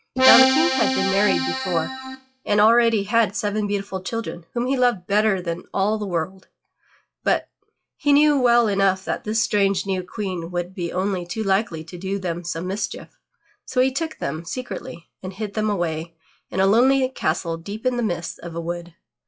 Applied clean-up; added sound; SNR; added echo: classical method log-MMSE.